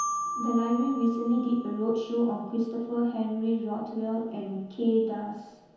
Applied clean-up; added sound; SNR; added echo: none; Marimba, xylophone; 11 dB; reverberation time 0.9 s.